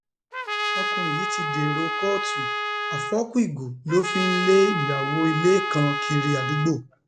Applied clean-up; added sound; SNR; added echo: none; Trumpet; 3 dB; none.